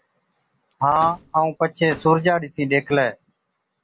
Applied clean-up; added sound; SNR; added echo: none; Slam / Microwave oven; 20 dB; none.